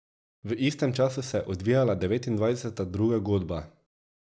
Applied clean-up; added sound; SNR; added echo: none; none; none; none.